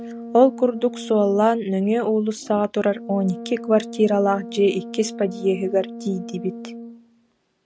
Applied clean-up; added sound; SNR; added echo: none; Brass instrument; 14 dB; none.